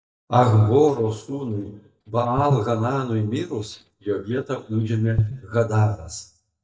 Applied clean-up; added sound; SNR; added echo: neural mask model DeepFilterNet 3.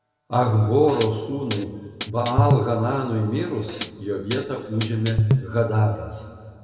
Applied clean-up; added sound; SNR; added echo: none; Hi-hat; 2 dB; reverberation time 2.0 s.